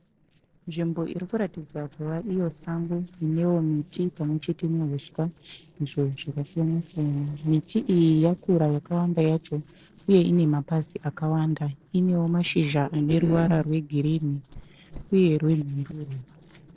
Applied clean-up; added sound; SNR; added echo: neural separator model SepFormer DNS4.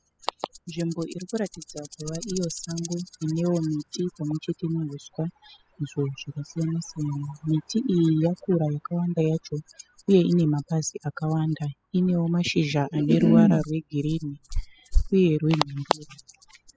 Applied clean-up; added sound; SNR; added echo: classical method spectral subtraction.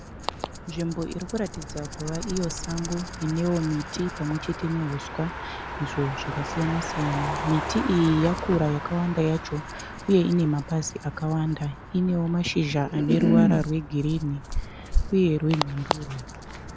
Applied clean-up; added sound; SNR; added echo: none; Rattle + Motor vehicle (road); 8 dB; none.